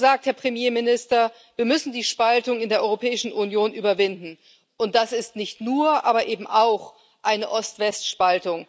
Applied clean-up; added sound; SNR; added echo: none; none; none; none.